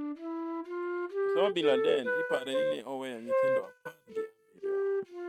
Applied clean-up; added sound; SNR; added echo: neural mask model RNNoise.